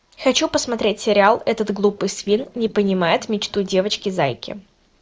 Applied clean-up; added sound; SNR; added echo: neural separator model SepFormer DNS4.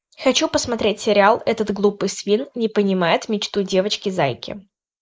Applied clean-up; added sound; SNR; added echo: neural mask model Resemble Enhance denoiser.